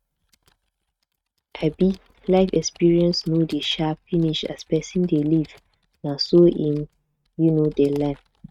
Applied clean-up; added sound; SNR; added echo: neural mask model RNNoise.